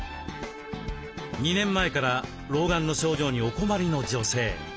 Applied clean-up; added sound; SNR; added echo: none; none; none; none.